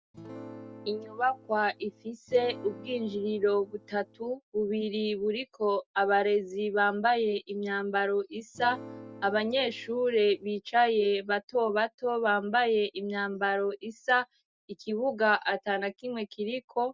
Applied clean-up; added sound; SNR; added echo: none; Acoustic guitar / Strum; 18 dB; none.